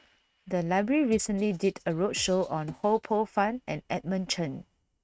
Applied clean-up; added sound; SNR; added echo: neural mask model RNNoise.